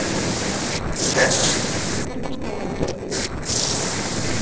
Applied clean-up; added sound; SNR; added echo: neural separator model SepFormer DNS4.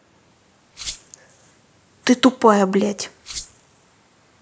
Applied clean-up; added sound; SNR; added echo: neural mask model Resemble Enhance denoiser.